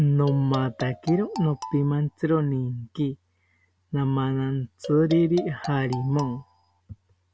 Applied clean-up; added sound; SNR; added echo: none; Marimba, xylophone; 14 dB; none.